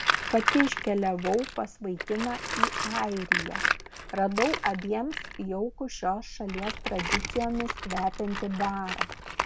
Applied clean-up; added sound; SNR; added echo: none; Tools; 2 dB; none.